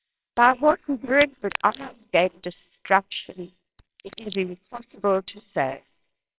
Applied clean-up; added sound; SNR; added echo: neural separator model SepFormer WHAMR!.